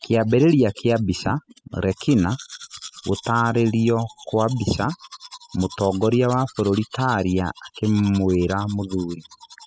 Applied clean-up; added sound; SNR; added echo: classical method spectral subtraction.